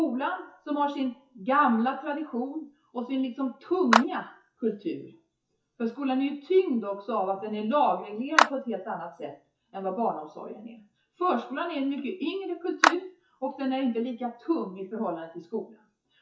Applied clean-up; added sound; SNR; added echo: classical method WPE with log-MMSE.